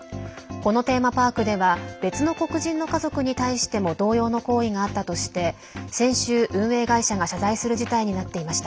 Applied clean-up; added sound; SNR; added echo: none; none; none; none.